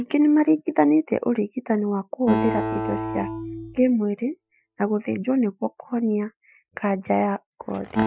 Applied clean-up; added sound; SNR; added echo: classical method Wiener filter.